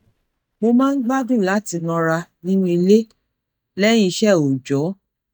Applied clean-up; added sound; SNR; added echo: neural mask model DeepFilterNet 3.